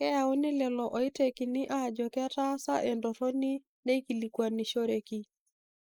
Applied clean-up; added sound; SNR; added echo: neural mask model Resemble Enhance denoiser.